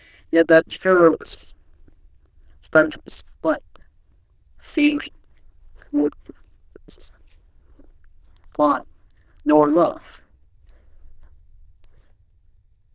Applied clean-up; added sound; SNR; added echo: neural diffusion model UNIVERSE++.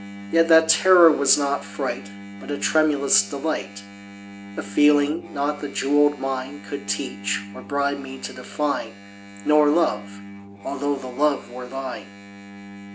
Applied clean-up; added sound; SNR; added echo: none; Engine; 16 dB; none.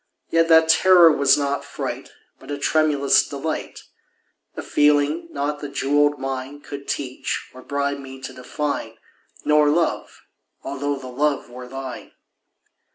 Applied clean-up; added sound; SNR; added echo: none; none; none; none.